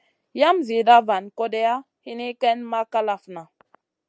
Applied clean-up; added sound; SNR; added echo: none; none; none; none.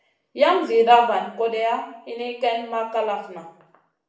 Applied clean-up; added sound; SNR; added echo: none; none; none; reverberation time 0.6 s.